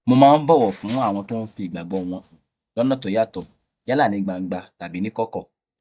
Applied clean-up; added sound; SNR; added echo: neural mask model DeepFilterNet 3.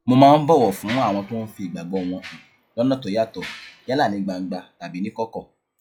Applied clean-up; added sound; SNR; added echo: classical method log-MMSE.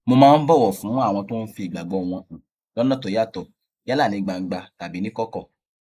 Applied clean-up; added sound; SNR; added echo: neural mask model Resemble Enhance denoiser.